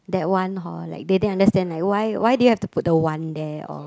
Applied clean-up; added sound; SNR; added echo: none; none; none; none.